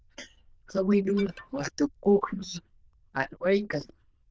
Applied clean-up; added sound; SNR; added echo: neural diffusion model UNIVERSE++.